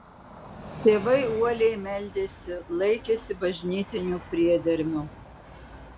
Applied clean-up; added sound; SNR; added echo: none; Train; 16 dB; none.